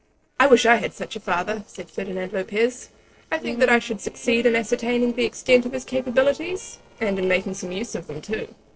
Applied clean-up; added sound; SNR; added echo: neural separator model SepFormer DNS4.